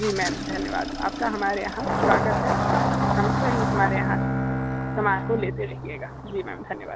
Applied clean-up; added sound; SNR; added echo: none; Bowed string instrument + Engine starting; -3 dB; none.